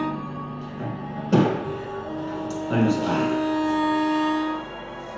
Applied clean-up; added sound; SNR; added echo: none; Wind instrument, woodwind instrument; 1 dB; reverberation time 1.0 s.